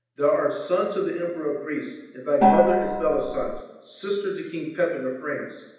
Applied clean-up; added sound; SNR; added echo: none; Gong; -4 dB; reverberation time 0.9 s.